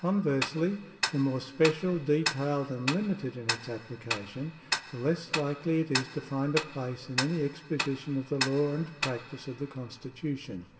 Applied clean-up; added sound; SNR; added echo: none; Tick-tock; 6 dB; reverberation time 2.8 s.